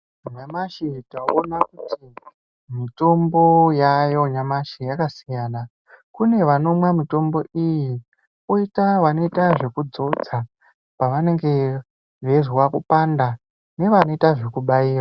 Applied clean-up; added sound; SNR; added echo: none; none; none; none.